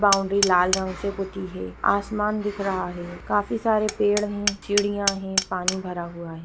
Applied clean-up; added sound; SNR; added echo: none; Hammer; 8 dB; none.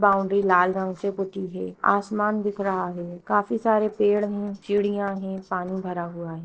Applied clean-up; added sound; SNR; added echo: neural separator model SepFormer DNS4.